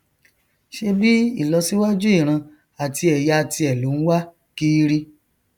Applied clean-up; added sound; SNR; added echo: none; none; none; none.